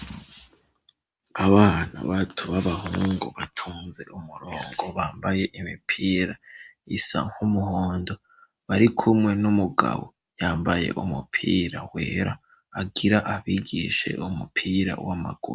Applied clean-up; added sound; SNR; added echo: none; none; none; none.